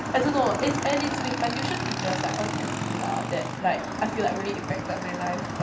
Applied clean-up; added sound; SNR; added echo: none; Motorcycle / Engine; 2 dB; reverberation time 0.7 s.